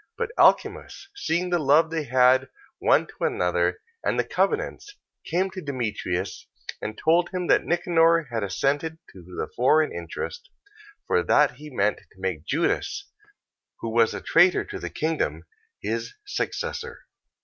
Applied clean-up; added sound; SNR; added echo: none; none; none; none.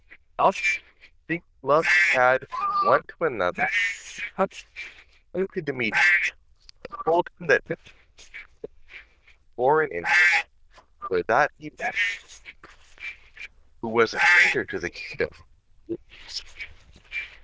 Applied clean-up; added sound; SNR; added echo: neural diffusion model UNIVERSE++.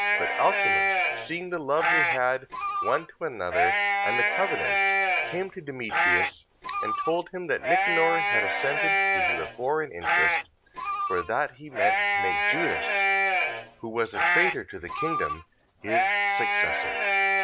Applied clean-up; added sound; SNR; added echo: none; Livestock, farm animals, working animals; -5 dB; none.